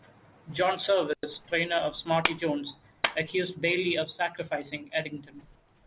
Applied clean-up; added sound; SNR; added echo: none; Clapping; 10 dB; none.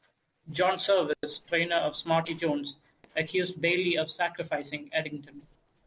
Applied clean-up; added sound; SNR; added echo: neural separator model SepFormer DNS4.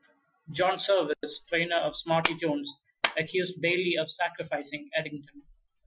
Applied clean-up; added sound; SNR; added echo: classical method Wiener filter.